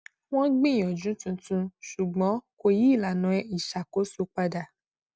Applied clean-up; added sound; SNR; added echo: none; none; none; none.